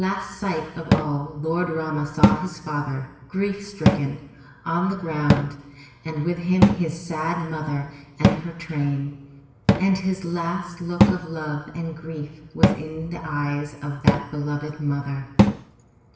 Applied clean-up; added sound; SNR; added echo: none; Cupboard open or close / Drawer open or close; -1 dB; reverberation time 1.0 s.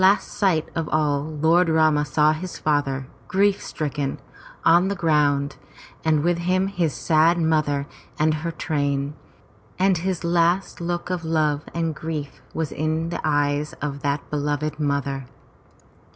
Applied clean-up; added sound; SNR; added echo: none; none; none; none.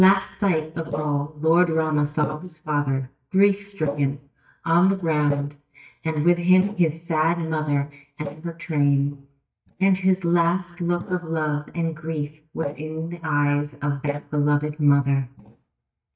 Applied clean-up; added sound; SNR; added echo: neural mask model DeepFilterNet 3.